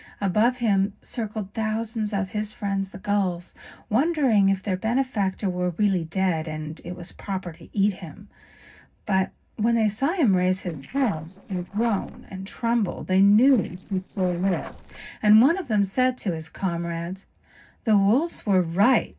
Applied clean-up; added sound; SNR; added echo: neural separator model SepFormer DNS4.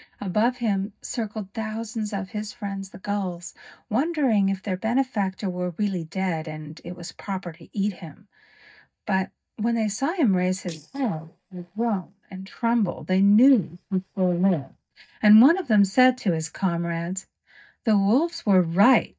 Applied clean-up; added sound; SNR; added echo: neural mask model DeepFilterNet 3.